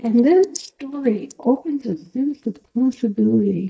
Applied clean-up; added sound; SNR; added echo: neural mask model DeepFilterNet 3.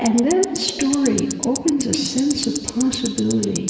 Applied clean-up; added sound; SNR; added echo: none; Tick-tock; 9 dB; reverberation time 2.5 s.